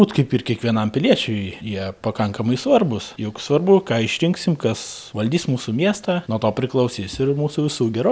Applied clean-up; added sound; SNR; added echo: none; none; none; none.